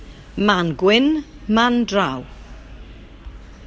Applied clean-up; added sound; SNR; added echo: none; none; none; none.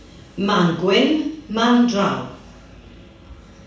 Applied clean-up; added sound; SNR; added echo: none; none; none; reverberation time 0.6 s.